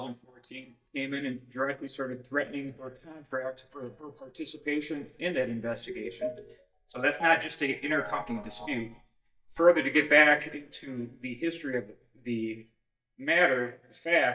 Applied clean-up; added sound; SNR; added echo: neural mask model DeepFilterNet 3.